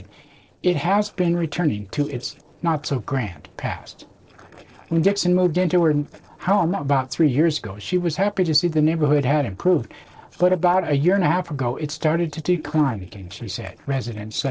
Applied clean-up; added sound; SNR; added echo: neural separator model SepFormer DNS4.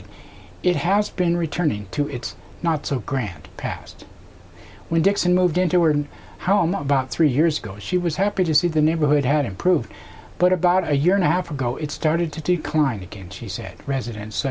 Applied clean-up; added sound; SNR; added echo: none; none; none; none.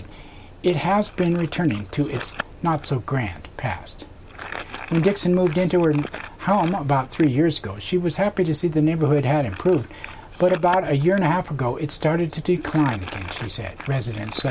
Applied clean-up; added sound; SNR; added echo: none; Crumpling, crinkling; 17 dB; none.